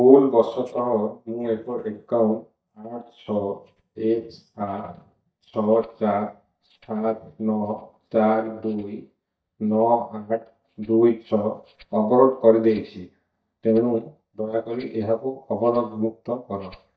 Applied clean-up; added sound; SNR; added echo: neural mask model DeepFilterNet 3.